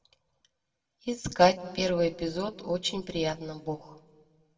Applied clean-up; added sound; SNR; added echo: none; none; none; reverberation time 0.9 s.